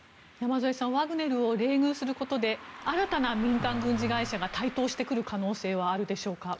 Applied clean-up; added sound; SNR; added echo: none; Wind + Car passing by; 16 dB; none.